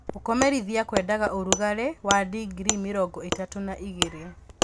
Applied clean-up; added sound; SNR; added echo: none; Wood; 5 dB; none.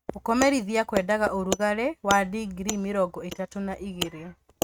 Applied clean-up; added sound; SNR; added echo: neural mask model RNNoise.